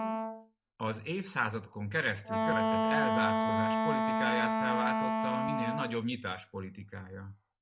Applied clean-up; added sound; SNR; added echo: none; Wind instrument, woodwind instrument; -4 dB; none.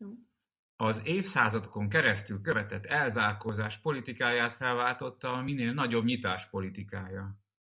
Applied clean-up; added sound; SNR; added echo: none; none; none; none.